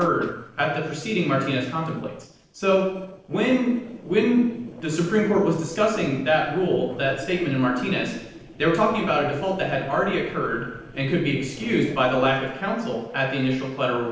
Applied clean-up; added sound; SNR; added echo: neural separator model SepFormer DNS4.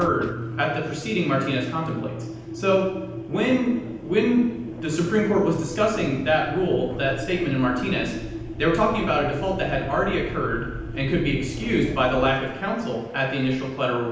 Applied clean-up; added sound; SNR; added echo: none; Engine; 10 dB; reverberation time 0.9 s.